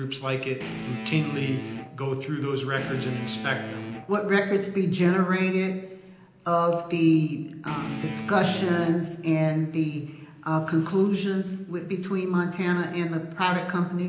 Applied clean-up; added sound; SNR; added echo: none; Guitar; 10 dB; reverberation time 0.8 s.